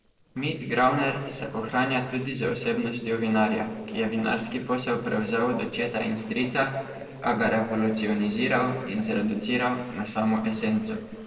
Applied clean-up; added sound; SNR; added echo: neural separator model SepFormer DNS4.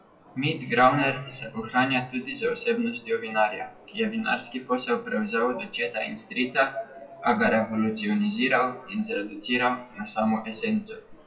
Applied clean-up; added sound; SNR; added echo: classical method WPE with log-MMSE.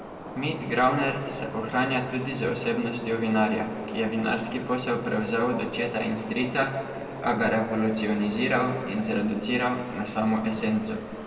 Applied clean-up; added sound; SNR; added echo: none; Subway, metro, underground; 12 dB; reverberation time 1.8 s.